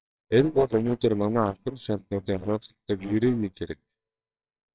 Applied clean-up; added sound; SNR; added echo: neural separator model SepFormer WHAMR!.